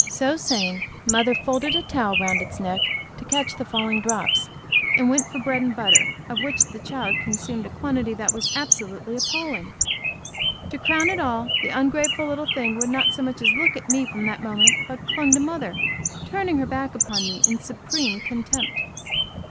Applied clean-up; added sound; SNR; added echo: none; Bird; -2 dB; none.